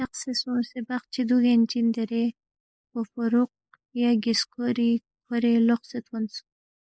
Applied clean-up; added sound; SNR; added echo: neural mask model Resemble Enhance denoiser.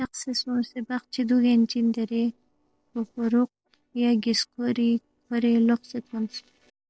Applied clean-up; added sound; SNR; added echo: neural separator model SepFormer DNS4.